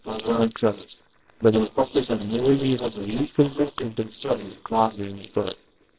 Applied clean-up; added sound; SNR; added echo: neural separator model SepFormer WHAMR!.